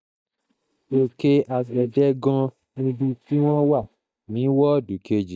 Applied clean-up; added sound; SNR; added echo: neural mask model DeepFilterNet 3.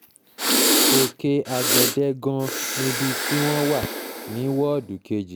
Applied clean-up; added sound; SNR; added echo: none; Breathing; -1 dB; none.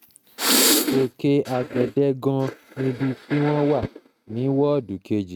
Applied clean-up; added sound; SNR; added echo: neural mask model RNNoise.